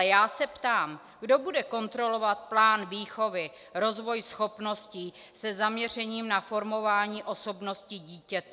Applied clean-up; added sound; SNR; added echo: none; none; none; none.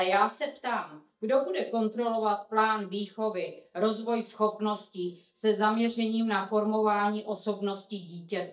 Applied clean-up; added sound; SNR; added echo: neural mask model DeepFilterNet 3.